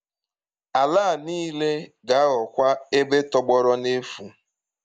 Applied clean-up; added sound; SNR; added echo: none; none; none; none.